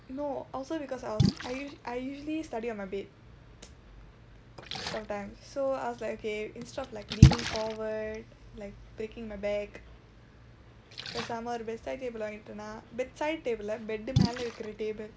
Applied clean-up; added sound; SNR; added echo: none; Splash, splatter; -4 dB; none.